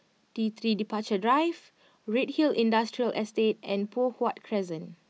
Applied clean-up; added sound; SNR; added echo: none; none; none; none.